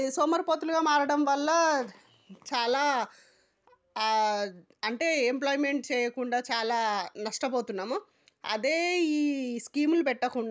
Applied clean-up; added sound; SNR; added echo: none; none; none; none.